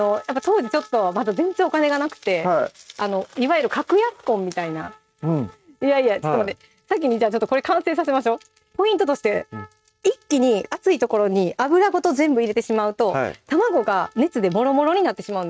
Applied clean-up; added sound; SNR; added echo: neural mask model RNNoise.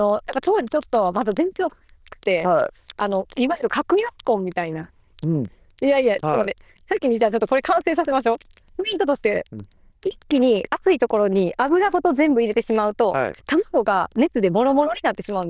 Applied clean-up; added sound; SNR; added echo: neural diffusion model UNIVERSE++.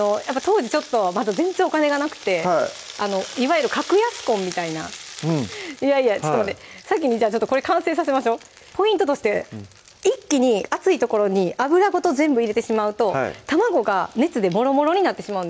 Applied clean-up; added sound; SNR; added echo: none; none; none; none.